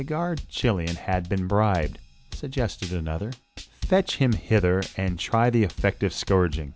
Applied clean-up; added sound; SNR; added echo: none; Drum kit; 12 dB; none.